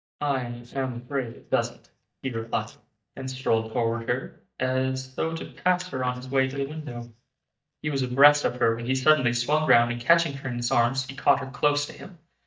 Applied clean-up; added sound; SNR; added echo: neural mask model DeepFilterNet 3.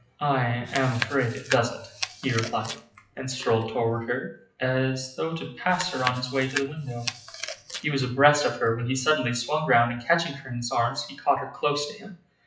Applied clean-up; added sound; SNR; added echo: classical method WPE with log-MMSE.